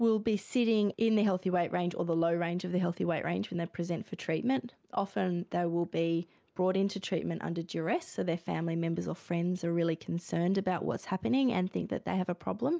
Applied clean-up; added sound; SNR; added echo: none; none; none; none.